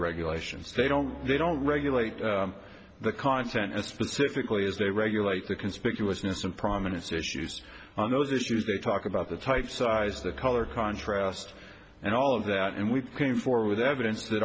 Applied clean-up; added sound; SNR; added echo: none; Musical instrument; 16 dB; none.